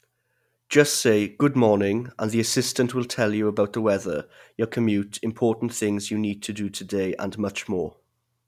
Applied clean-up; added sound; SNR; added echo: none; none; none; none.